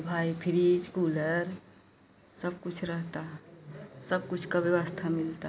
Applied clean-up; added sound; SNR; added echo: none; none; none; none.